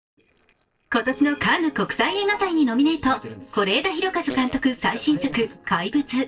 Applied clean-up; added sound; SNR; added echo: neural separator model SepFormer DNS4.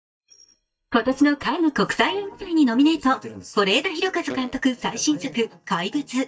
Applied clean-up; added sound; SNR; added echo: neural mask model DeepFilterNet 3.